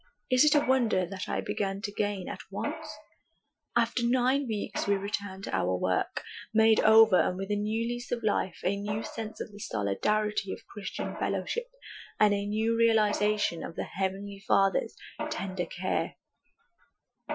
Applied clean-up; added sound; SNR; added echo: classical method Wiener filter.